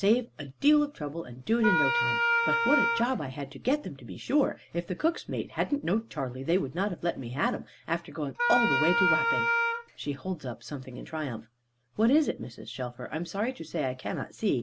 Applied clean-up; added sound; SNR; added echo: none; Wind instrument, woodwind instrument; -2 dB; none.